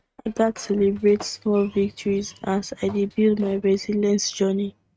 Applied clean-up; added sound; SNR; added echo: neural mask model RNNoise.